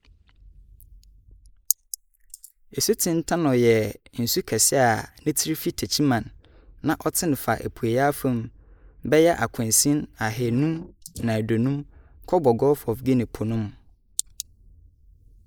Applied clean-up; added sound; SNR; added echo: neural mask model Resemble Enhance denoiser.